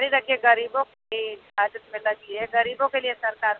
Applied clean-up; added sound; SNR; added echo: none; none; none; none.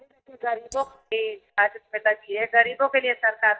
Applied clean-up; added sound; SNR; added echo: neural mask model DeepFilterNet 3.